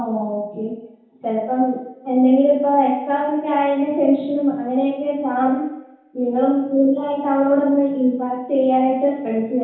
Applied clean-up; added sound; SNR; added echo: none; none; none; reverberation time 0.8 s.